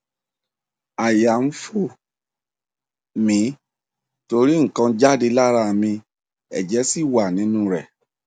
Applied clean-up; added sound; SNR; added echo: none; none; none; none.